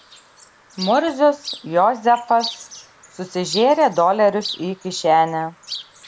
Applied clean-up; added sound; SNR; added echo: none; Chirp, tweet; 16 dB; none.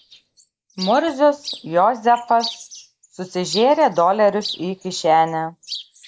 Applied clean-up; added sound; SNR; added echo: neural mask model Resemble Enhance denoiser.